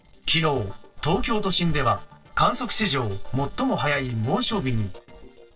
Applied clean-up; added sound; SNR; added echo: neural separator model SepFormer DNS4.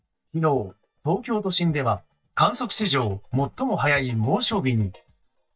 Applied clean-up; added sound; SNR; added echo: neural mask model DeepFilterNet 3.